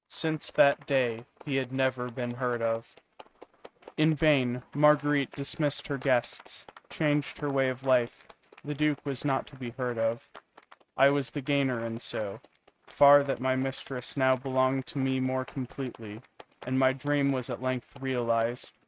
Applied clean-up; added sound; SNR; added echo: neural mask model RNNoise.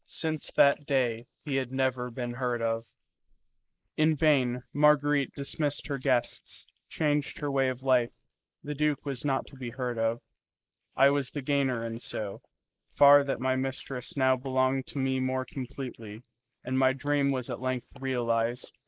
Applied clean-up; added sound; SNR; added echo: neural mask model Resemble Enhance denoiser.